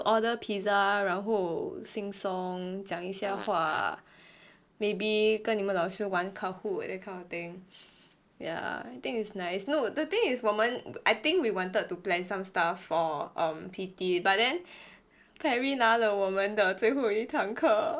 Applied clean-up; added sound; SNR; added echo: neural separator model SepFormer DNS4.